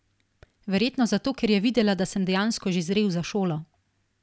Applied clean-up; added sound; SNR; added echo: none; none; none; none.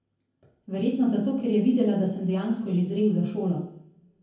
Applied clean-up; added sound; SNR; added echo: none; none; none; reverberation time 0.7 s.